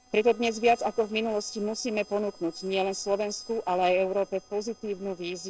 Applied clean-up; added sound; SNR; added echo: neural separator model SepFormer DNS4.